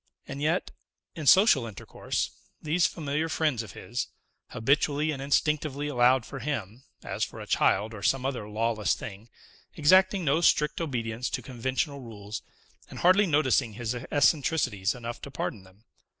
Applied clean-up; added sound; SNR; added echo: none; none; none; none.